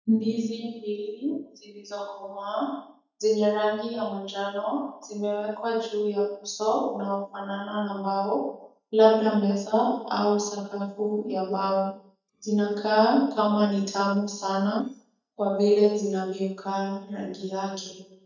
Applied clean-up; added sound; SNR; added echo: neural mask model DeepFilterNet 3.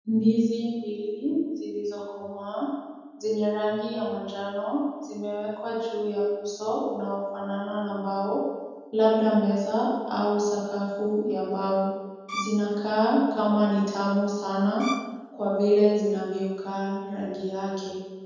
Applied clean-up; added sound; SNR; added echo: none; Bowed string instrument; 9 dB; reverberation time 1.2 s.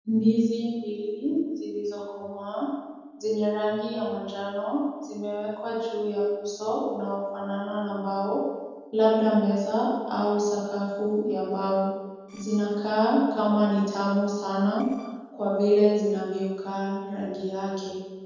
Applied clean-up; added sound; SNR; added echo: neural separator model SepFormer DNS4.